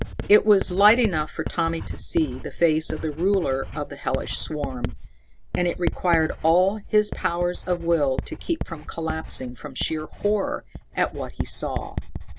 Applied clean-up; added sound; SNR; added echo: none; Writing; 8 dB; none.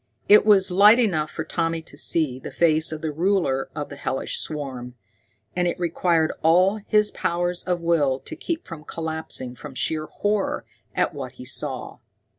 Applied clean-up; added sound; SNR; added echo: none; none; none; none.